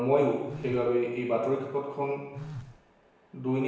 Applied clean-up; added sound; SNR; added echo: none; Telephone; 16 dB; reverberation time 0.9 s.